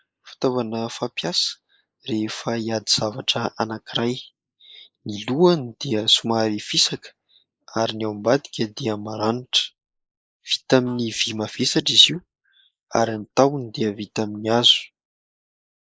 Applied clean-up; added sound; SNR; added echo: neural mask model Resemble Enhance denoiser.